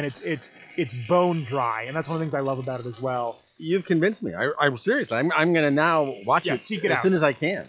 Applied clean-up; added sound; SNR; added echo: classical method log-MMSE.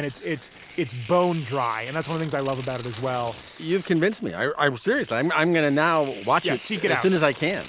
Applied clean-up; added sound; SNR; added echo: none; Tearing; 19 dB; none.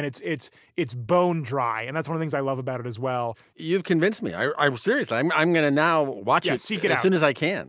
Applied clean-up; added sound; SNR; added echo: none; none; none; none.